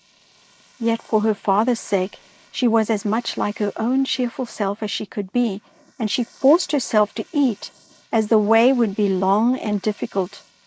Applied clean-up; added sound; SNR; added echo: neural mask model Resemble Enhance denoiser.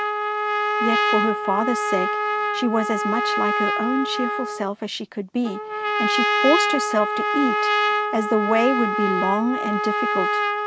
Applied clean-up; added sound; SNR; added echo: none; Trumpet; -2 dB; none.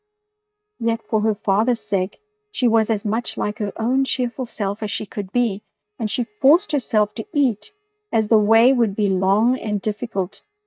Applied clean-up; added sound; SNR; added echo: neural mask model DeepFilterNet 3.